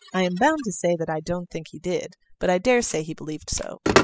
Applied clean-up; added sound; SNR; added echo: classical method spectral subtraction.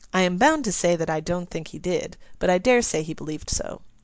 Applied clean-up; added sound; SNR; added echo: none; none; none; none.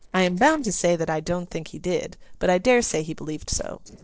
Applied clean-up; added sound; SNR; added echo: neural separator model SepFormer DNS4.